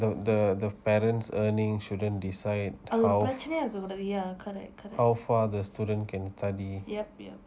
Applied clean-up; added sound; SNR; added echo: none; none; none; none.